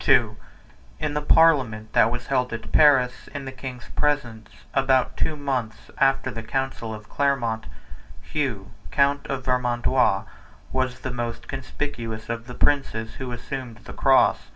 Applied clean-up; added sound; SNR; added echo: none; none; none; reverberation time 0.2 s.